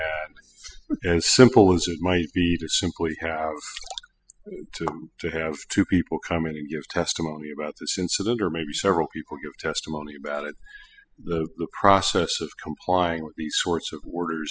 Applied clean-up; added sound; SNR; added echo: classical method spectral subtraction.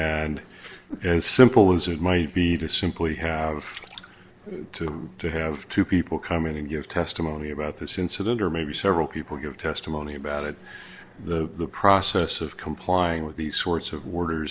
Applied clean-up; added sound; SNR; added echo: neural separator model SepFormer DNS4.